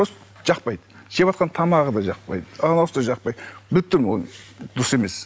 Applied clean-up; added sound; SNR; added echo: none; none; none; none.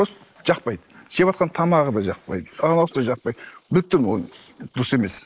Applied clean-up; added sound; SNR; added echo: neural mask model Resemble Enhance denoiser.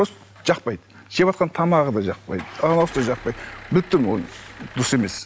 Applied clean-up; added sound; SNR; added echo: none; Engine starting / Car; 17 dB; none.